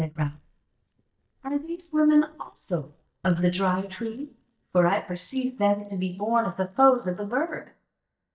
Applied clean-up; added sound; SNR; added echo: neural mask model DeepFilterNet 3.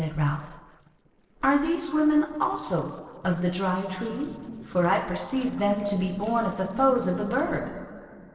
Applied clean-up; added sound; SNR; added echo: neural separator model SepFormer DNS4.